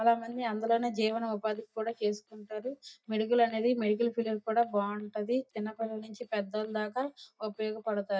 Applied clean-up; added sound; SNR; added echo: neural mask model DeepFilterNet 3.